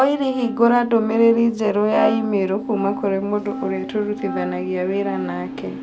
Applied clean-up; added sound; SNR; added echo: none; Wind instrument, woodwind instrument; 10 dB; none.